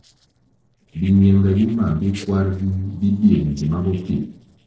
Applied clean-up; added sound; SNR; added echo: neural separator model SepFormer DNS4.